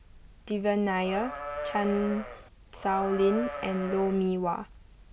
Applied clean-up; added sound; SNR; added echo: none; Livestock, farm animals, working animals; 8 dB; none.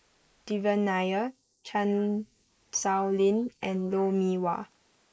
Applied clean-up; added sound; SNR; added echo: neural mask model Resemble Enhance denoiser.